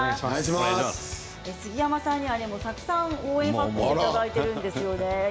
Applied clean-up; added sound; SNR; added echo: none; none; none; none.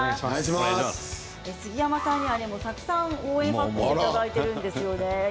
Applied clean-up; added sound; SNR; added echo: none; Alarm; 11 dB; none.